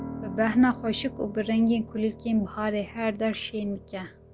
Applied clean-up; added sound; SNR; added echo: none; Piano; 15 dB; none.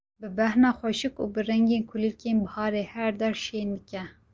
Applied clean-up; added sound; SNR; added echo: none; none; none; none.